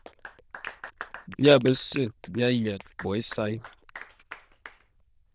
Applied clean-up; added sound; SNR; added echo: neural diffusion model UNIVERSE++.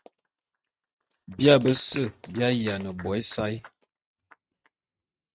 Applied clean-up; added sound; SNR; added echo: neural mask model RNNoise.